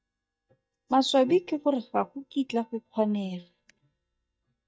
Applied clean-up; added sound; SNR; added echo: neural mask model DeepFilterNet 3.